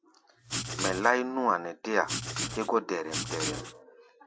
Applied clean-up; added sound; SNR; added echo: none; Writing; 4 dB; none.